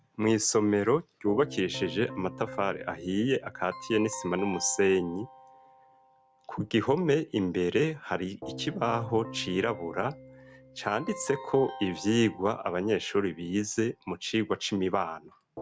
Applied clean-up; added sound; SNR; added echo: none; Keyboard (musical); 16 dB; none.